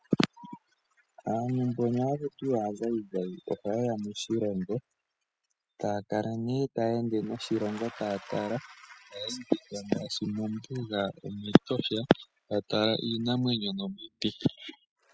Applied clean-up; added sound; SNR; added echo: classical method spectral subtraction.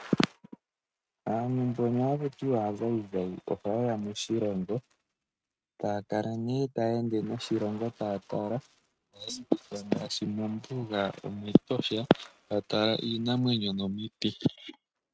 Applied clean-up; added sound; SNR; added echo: neural mask model RNNoise.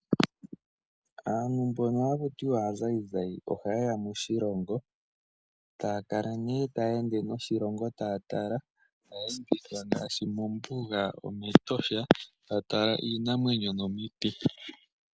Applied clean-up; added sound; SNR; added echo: none; none; none; none.